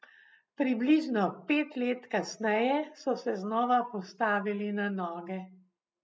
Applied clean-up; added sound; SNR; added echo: none; none; none; none.